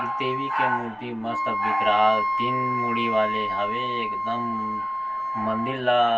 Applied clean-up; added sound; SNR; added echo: none; Wind instrument, woodwind instrument; 1 dB; reverberation time 0.1 s.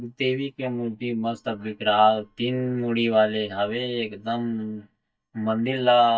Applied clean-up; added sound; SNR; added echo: neural mask model DeepFilterNet 3.